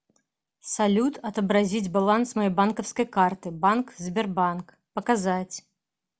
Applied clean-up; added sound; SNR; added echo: none; none; none; none.